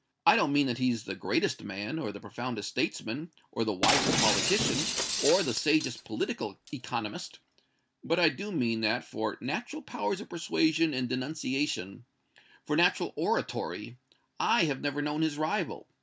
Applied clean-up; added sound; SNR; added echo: none; Shatter; 1 dB; none.